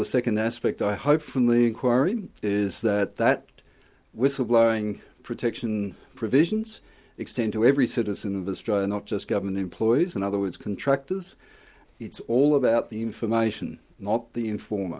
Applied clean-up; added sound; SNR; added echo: none; none; none; none.